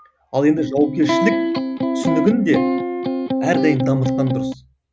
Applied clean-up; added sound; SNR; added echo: none; Electric guitar; 0 dB; none.